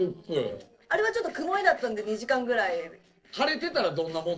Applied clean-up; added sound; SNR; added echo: neural separator model SepFormer DNS4.